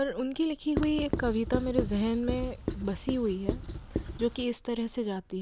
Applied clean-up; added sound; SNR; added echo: none; Writing; 4 dB; none.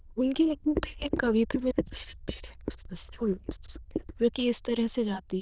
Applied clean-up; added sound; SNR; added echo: neural diffusion model UNIVERSE++.